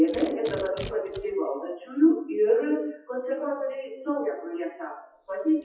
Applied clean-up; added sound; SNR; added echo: classical method WPE with log-MMSE.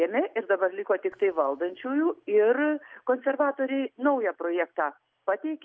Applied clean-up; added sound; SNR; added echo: none; none; none; none.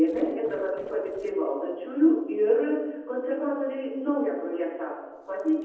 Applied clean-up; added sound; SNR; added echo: neural separator model SepFormer DNS4.